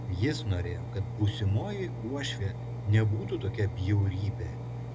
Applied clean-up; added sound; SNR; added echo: none; Engine; 6 dB; none.